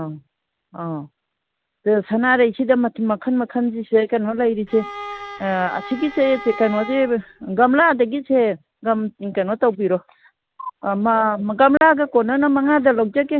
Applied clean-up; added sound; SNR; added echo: none; Bowed string instrument; 14 dB; none.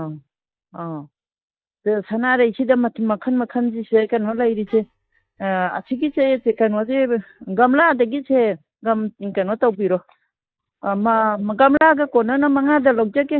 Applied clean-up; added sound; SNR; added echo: neural mask model DeepFilterNet 3.